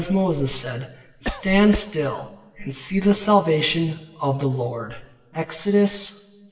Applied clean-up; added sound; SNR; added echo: none; Cough; 10 dB; reverberation time 1.4 s.